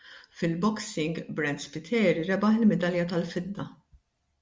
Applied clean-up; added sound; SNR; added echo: none; none; none; none.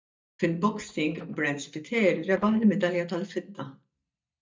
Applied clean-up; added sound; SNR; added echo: neural mask model DeepFilterNet 3.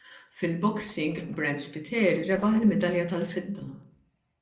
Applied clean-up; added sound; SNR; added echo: neural separator model SepFormer DNS4.